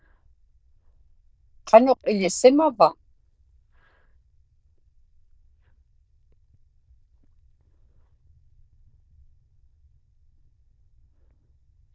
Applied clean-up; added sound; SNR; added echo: neural diffusion model UNIVERSE++.